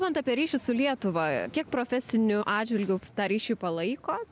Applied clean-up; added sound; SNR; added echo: none; none; none; none.